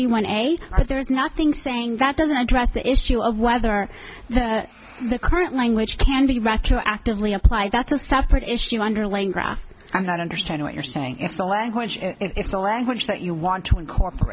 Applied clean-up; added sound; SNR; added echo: none; none; none; none.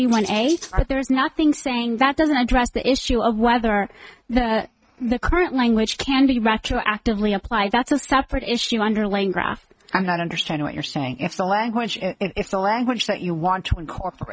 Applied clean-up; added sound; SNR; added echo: neural mask model RNNoise.